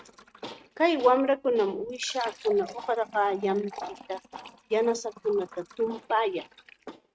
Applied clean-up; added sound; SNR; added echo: neural mask model RNNoise.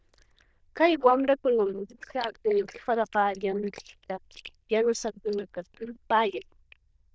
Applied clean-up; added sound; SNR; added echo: neural diffusion model UNIVERSE++.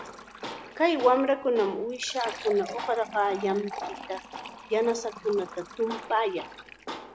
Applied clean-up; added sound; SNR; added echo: none; Tools + Fill (with liquid); 12 dB; none.